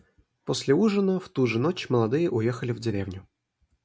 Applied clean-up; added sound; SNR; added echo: none; none; none; none.